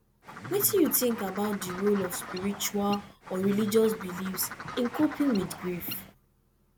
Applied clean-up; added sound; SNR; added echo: none; Bird; 11 dB; none.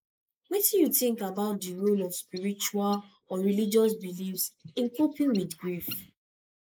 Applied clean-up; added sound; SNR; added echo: neural mask model Resemble Enhance denoiser.